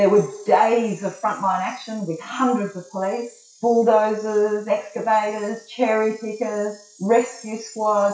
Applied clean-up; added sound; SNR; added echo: classical method WPE with log-MMSE.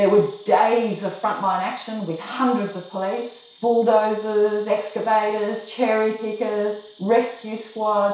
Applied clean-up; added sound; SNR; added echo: none; Insect; 11 dB; reverberation time 0.6 s.